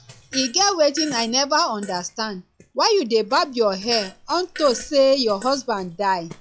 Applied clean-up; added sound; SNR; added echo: classical method log-MMSE.